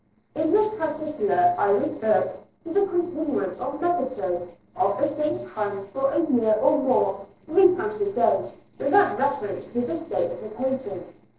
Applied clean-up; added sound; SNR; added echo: neural separator model SepFormer DNS4.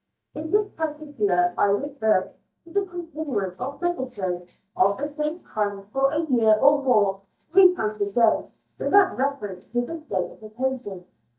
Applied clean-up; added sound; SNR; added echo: neural mask model DeepFilterNet 3.